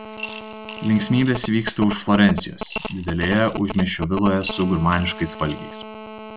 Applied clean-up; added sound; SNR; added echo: none; Telephone + Coin (dropping) / Glass; 10 dB; none.